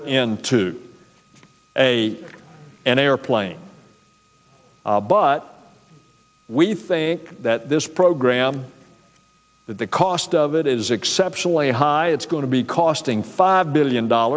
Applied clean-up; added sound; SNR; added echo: none; none; none; none.